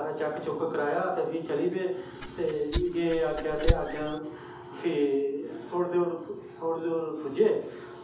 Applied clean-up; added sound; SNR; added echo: none; Rattle (instrument); 2 dB; reverberation time 2.2 s.